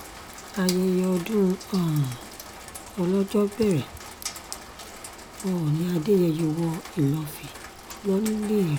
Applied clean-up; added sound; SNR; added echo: none; Rain; 14 dB; none.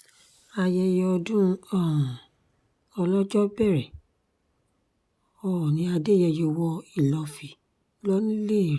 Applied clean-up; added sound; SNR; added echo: none; none; none; none.